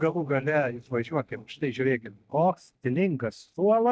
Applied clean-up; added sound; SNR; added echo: neural mask model DeepFilterNet 3.